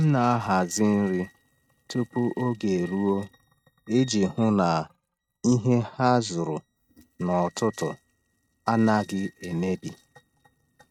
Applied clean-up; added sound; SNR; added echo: neural mask model RNNoise.